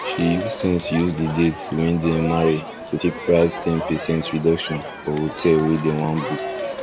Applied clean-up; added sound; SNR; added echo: none; Crowd; 9 dB; none.